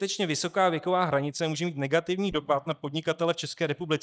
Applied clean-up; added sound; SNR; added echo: neural mask model DeepFilterNet 3.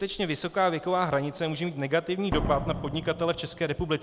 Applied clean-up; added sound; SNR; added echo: none; Slam; 10 dB; none.